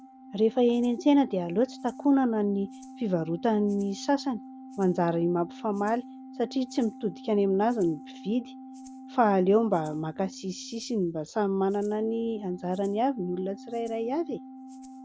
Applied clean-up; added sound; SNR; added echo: none; Rattle (instrument) + Organ; 17 dB; none.